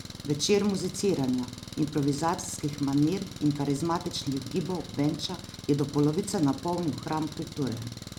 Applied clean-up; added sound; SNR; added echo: none; Engine; 13 dB; none.